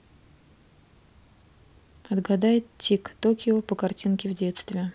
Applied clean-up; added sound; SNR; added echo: none; none; none; none.